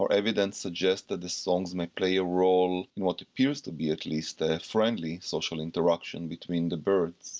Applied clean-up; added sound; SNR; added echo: none; none; none; none.